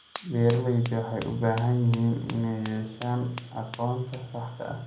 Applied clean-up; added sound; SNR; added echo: none; Fire; 18 dB; reverberation time 0.5 s.